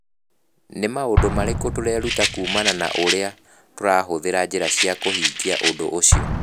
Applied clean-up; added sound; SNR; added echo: none; Explosion + Rattle; 1 dB; none.